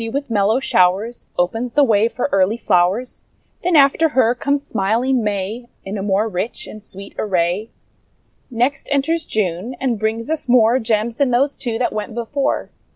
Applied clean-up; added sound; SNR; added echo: none; none; none; none.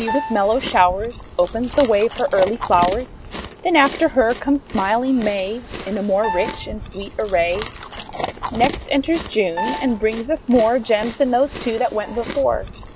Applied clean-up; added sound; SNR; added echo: none; Piano + Chewing, mastication; 11 dB; none.